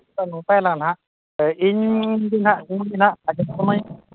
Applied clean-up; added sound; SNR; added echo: none; none; none; none.